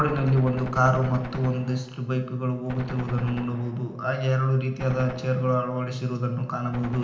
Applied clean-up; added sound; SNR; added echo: none; Gunshot, gunfire; 15 dB; reverberation time 0.8 s.